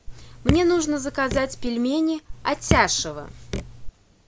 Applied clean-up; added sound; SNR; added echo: none; Raindrop / Drip; 5 dB; none.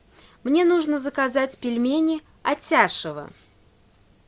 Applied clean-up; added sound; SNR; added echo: none; none; none; none.